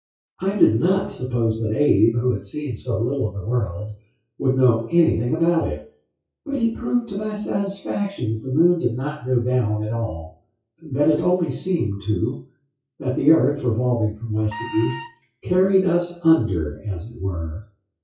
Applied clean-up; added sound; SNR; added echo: classical method WPE with log-MMSE.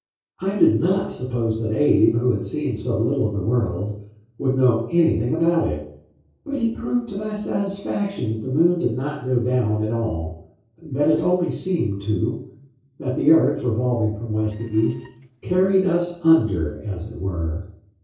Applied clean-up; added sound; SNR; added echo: neural separator model SepFormer DNS4.